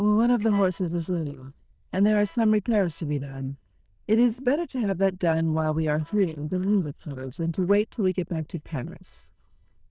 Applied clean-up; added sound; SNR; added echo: neural diffusion model UNIVERSE++.